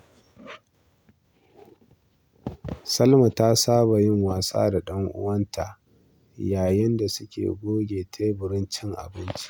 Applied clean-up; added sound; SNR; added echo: none; none; none; none.